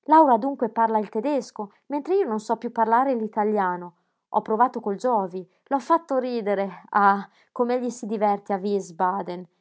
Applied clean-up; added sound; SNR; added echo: none; none; none; none.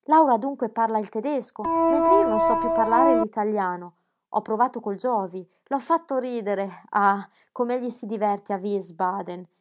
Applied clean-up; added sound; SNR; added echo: none; Organ; -5 dB; none.